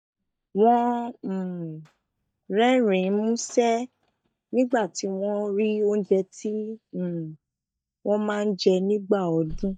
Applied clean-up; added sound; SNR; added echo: neural mask model DeepFilterNet 3.